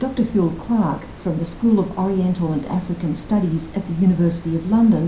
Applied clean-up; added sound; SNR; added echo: none; Water; 17 dB; reverberation time 0.5 s.